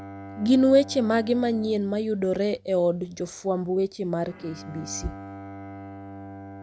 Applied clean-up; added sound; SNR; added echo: none; Bowed string instrument; 16 dB; none.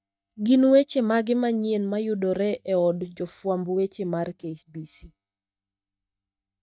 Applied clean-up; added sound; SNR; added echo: neural mask model DeepFilterNet 3.